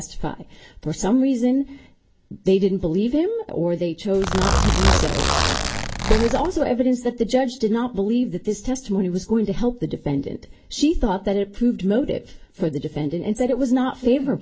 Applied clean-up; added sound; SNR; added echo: none; Zipper (clothing); -1 dB; none.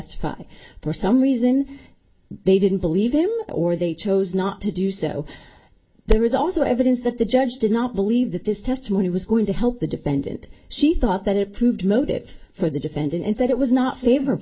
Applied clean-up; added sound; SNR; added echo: none; none; none; none.